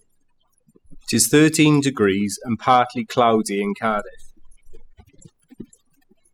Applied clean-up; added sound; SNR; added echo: classical method spectral subtraction.